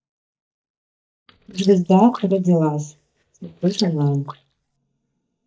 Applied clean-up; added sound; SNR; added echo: neural mask model DeepFilterNet 3.